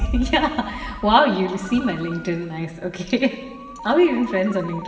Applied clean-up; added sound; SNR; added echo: none; Ringtone; 18 dB; reverberation time 2.0 s.